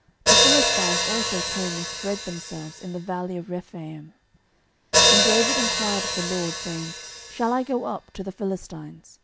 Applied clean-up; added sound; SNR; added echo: none; Hi-hat; -4 dB; none.